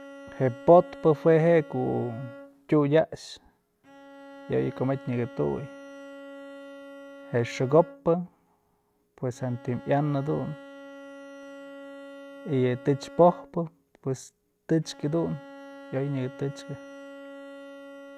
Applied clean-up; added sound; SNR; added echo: none; Bowed string instrument; 18 dB; none.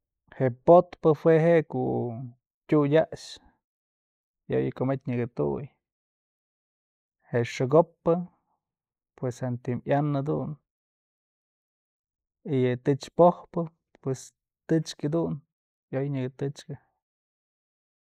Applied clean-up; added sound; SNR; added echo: neural mask model Resemble Enhance denoiser.